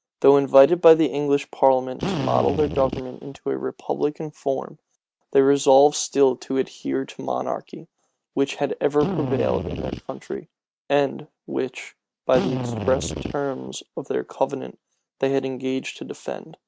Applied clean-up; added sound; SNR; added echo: neural mask model RNNoise.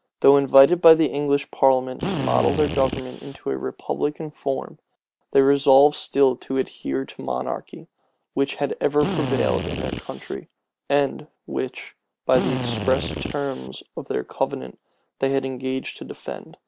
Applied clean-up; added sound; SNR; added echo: none; Drill; 5 dB; none.